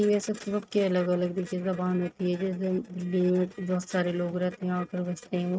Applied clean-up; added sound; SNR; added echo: neural mask model RNNoise.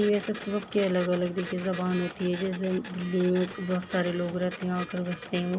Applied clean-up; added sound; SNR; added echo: none; Printer; 12 dB; none.